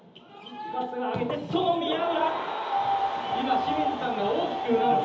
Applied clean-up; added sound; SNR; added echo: none; Tap; 15 dB; reverberation time 0.8 s.